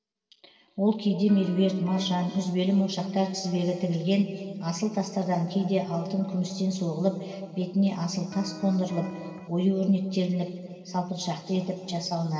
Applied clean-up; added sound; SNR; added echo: none; Electric guitar; 15 dB; reverberation time 2.7 s.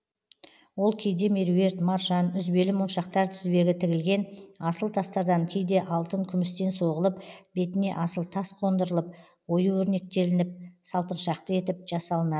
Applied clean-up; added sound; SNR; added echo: none; none; none; none.